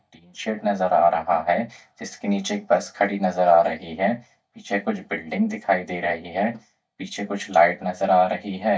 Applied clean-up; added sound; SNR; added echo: neural mask model DeepFilterNet 3.